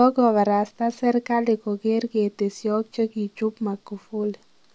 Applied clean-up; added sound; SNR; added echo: none; none; none; none.